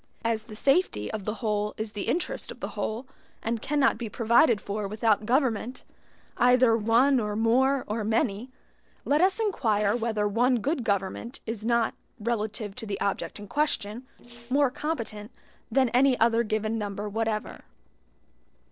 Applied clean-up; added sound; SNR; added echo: neural separator model SepFormer DNS4.